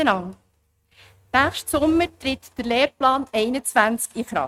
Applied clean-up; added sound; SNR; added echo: neural mask model RNNoise.